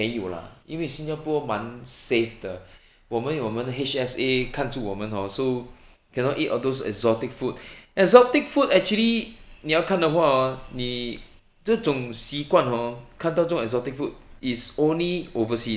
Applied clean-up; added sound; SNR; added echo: none; none; none; none.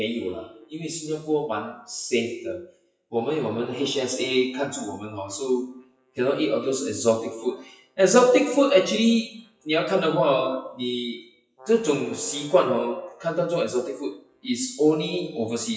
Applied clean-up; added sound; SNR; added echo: classical method WPE with log-MMSE.